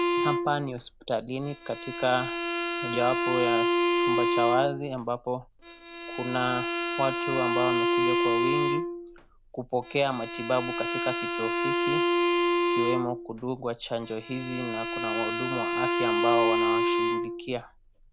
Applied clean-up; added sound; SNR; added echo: none; Bowed string instrument; -3 dB; none.